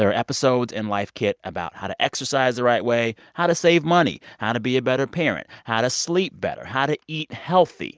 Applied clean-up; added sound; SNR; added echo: none; none; none; none.